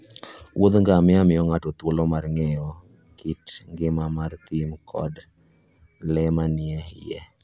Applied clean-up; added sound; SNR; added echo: none; none; none; none.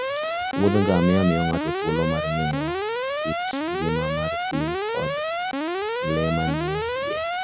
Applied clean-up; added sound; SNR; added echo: none; Alarm; 0 dB; none.